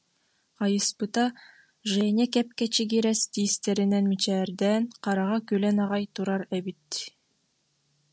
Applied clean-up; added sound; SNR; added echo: none; none; none; none.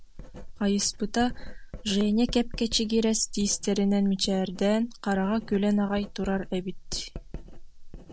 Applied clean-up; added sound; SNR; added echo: none; Writing; 12 dB; none.